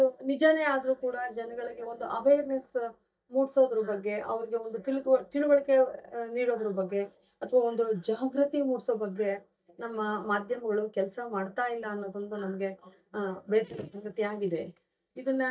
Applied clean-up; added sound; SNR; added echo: neural mask model DeepFilterNet 3.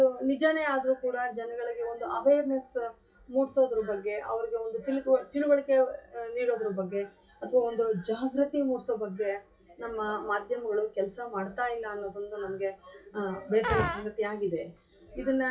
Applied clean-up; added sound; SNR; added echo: classical method WPE with log-MMSE.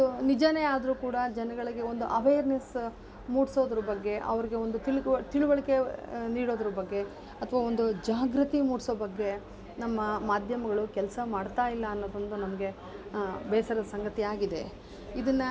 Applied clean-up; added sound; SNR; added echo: none; none; none; none.